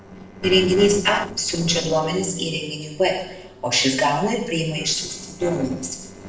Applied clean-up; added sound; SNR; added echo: neural separator model SepFormer DNS4.